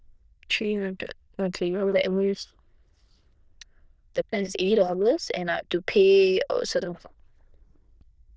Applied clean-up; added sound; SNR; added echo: neural diffusion model UNIVERSE++.